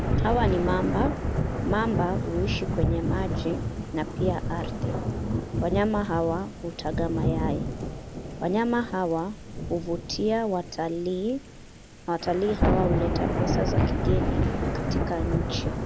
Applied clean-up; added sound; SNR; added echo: none; Thunder / Rain; -1 dB; none.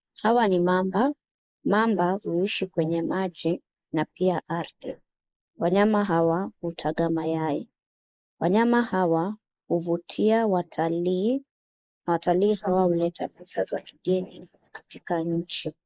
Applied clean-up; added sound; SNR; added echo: neural mask model Resemble Enhance denoiser.